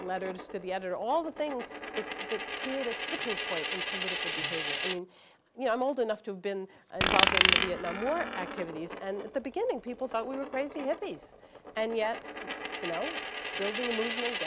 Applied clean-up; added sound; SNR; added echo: none; Coin (dropping); 0 dB; none.